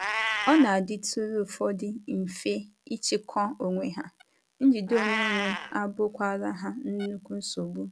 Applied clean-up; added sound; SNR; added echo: none; Meow; 8 dB; none.